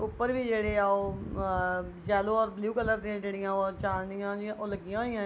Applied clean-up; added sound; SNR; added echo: none; none; none; none.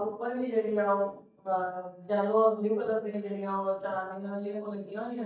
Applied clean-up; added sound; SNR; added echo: neural mask model DeepFilterNet 3.